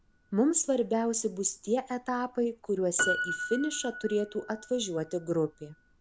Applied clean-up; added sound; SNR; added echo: none; Piano; 9 dB; none.